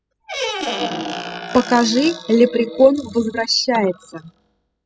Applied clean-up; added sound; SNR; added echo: classical method spectral subtraction.